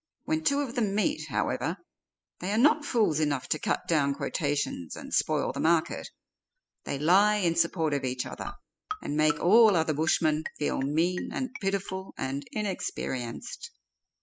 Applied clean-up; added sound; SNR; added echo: classical method spectral subtraction.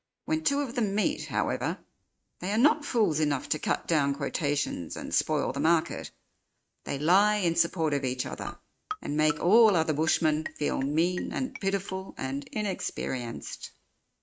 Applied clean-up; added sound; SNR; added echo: neural mask model RNNoise.